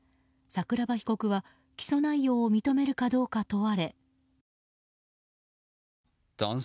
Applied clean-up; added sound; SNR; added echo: none; none; none; none.